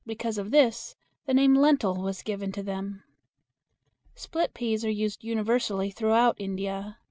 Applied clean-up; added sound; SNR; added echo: none; none; none; none.